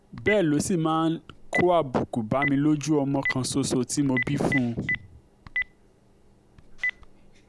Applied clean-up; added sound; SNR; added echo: none; Telephone; 8 dB; none.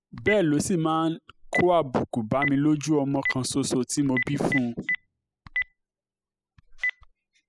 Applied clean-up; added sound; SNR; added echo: classical method spectral subtraction.